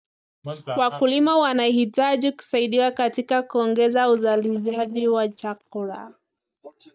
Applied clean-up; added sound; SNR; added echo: neural mask model DeepFilterNet 3.